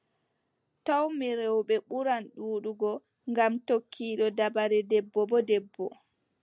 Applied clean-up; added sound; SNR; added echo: none; none; none; none.